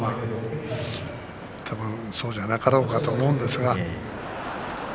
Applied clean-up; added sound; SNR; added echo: none; none; none; none.